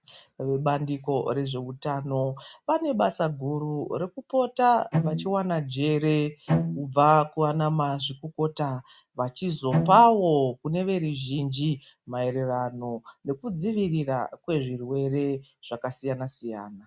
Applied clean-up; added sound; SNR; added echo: neural mask model RNNoise.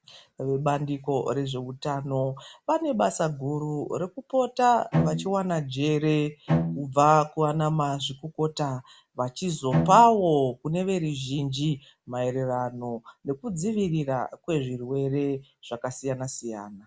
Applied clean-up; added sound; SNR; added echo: none; Bowed string instrument; 3 dB; none.